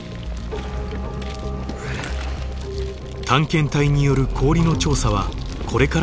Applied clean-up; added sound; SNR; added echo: none; none; none; none.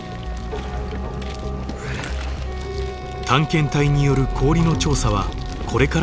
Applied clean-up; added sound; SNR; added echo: none; Wind instrument, woodwind instrument; 17 dB; none.